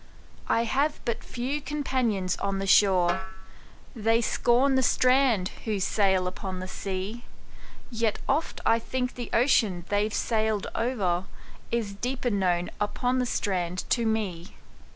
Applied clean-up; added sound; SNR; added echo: none; Snare drum; 15 dB; none.